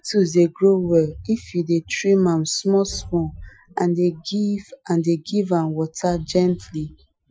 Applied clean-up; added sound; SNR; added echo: classical method Wiener filter.